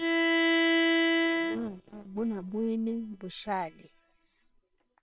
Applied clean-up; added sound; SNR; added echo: neural separator model SepFormer WHAM!.